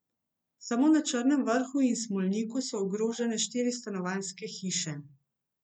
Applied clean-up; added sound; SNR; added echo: none; none; none; none.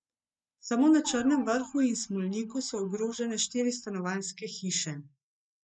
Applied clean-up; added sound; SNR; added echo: neural mask model DeepFilterNet 3.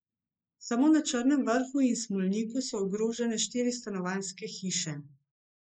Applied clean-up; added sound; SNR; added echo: neural mask model Resemble Enhance denoiser.